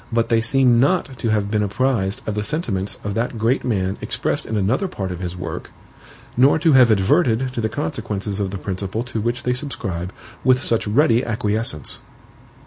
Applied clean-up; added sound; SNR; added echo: none; none; none; none.